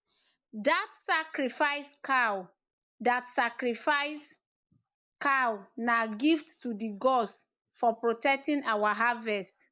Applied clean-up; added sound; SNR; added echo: neural mask model Resemble Enhance denoiser.